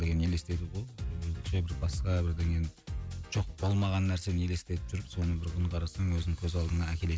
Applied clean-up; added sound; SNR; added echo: none; none; none; none.